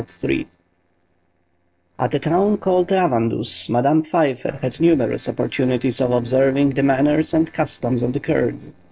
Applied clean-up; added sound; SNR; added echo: neural separator model SepFormer DNS4.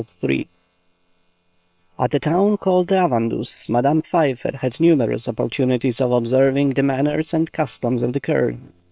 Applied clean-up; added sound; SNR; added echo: neural separator model SepFormer WHAM!.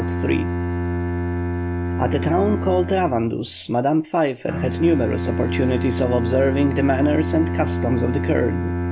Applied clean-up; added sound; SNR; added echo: none; Bowed string instrument; 2 dB; none.